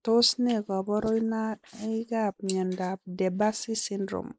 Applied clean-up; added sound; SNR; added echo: neural mask model Resemble Enhance denoiser.